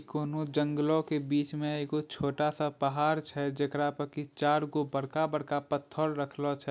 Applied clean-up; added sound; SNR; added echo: none; none; none; none.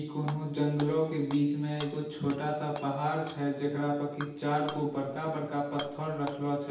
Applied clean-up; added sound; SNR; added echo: none; Shatter / Hammer; 16 dB; reverberation time 0.9 s.